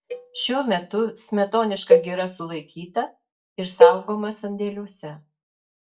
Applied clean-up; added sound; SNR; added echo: neural mask model DeepFilterNet 3.